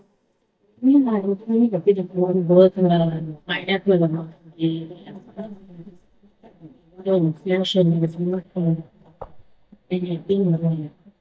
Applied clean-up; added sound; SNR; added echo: neural mask model DeepFilterNet 3.